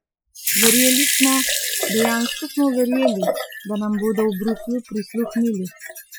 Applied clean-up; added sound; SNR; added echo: classical method Wiener filter.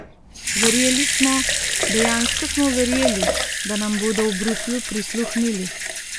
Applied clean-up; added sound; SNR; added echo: none; Sink (filling or washing) / Water tap, faucet / Liquid; -1 dB; none.